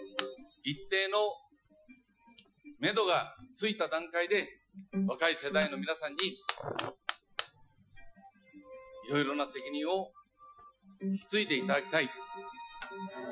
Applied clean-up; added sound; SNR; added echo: classical method Wiener filter.